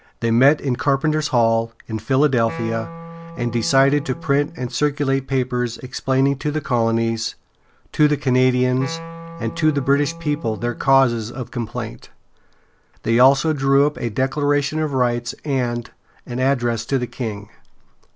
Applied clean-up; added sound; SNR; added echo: none; Wind instrument, woodwind instrument; 15 dB; none.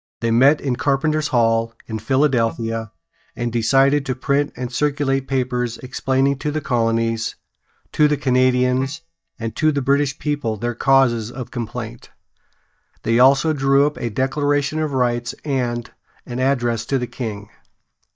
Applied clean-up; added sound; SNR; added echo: neural mask model DeepFilterNet 3.